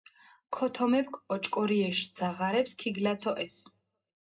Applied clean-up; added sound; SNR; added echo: none; none; none; reverberation time 0.2 s.